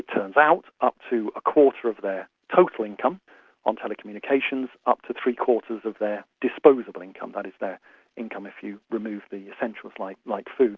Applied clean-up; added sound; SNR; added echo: none; none; none; none.